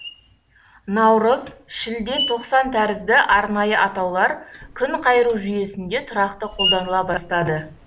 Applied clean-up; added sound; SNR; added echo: none; Screech; 11 dB; none.